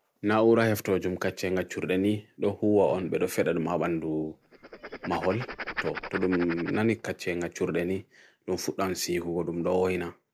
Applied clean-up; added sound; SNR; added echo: none; Writing; 11 dB; none.